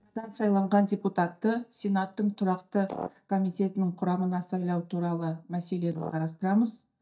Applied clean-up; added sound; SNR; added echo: neural mask model DeepFilterNet 3.